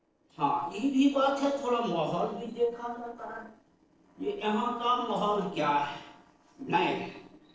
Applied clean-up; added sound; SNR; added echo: neural separator model SepFormer DNS4.